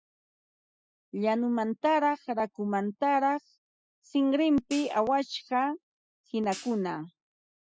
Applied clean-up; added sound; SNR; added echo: classical method spectral subtraction.